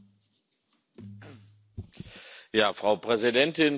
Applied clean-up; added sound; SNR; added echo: none; none; none; none.